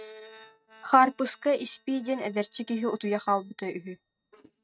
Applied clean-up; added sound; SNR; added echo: neural mask model RNNoise.